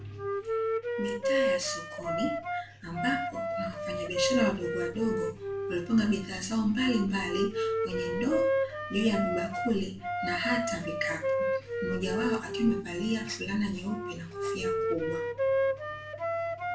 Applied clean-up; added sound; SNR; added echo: none; Wind instrument, woodwind instrument; 0 dB; reverberation time 0.3 s.